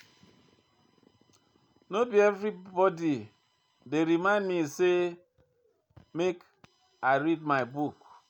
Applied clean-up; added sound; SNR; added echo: none; none; none; none.